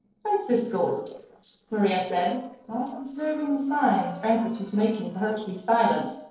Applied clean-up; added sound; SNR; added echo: neural separator model SepFormer DNS4.